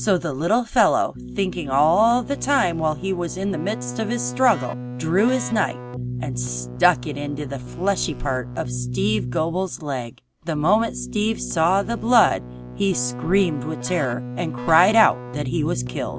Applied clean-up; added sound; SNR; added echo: none; Keyboard (musical); 10 dB; none.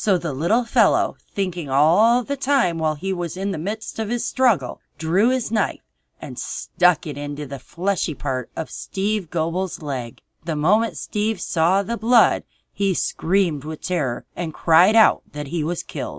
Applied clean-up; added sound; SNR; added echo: none; none; none; none.